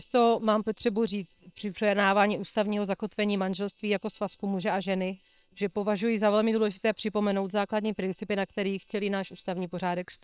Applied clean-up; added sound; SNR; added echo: neural separator model SepFormer WHAM!.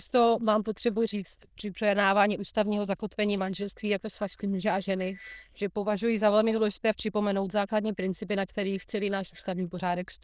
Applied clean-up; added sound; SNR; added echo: neural diffusion model UNIVERSE++.